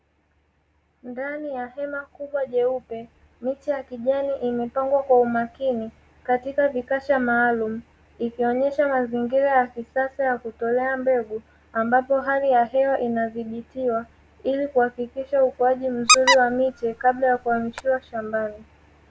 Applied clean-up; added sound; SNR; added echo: none; Squeak; 0 dB; none.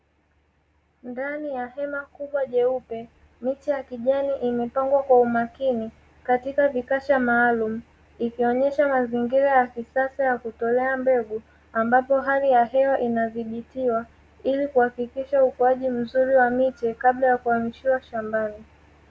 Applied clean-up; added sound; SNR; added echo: none; none; none; none.